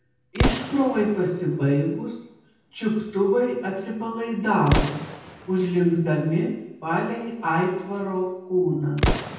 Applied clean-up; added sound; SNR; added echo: none; Explosion; 7 dB; reverberation time 0.9 s.